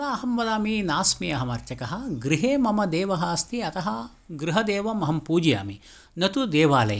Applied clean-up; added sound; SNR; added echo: none; none; none; none.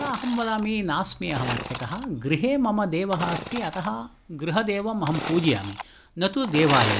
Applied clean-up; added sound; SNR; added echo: none; Sawing / Engine; 7 dB; none.